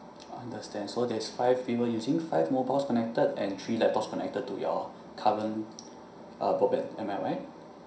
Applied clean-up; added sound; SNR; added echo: none; none; none; reverberation time 0.5 s.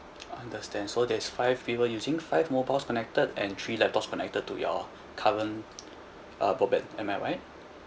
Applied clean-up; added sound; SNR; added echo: none; none; none; none.